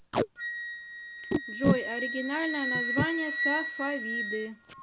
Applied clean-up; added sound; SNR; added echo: none; Wind instrument, woodwind instrument + Packing tape, duct tape; -3 dB; none.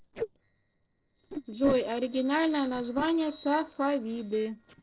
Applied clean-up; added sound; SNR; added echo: neural separator model SepFormer DNS4.